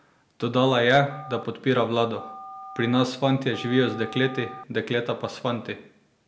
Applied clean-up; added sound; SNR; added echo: none; Telephone; 16 dB; none.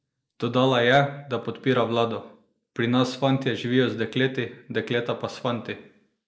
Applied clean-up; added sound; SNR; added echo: neural mask model Resemble Enhance denoiser.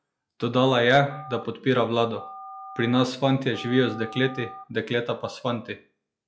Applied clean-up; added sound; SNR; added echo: classical method log-MMSE.